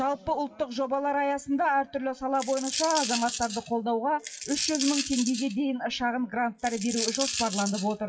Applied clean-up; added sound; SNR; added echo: classical method WPE with log-MMSE.